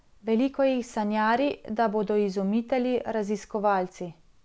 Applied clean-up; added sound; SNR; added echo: none; none; none; none.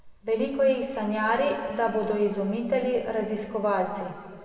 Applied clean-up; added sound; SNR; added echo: none; none; none; reverberation time 2.3 s.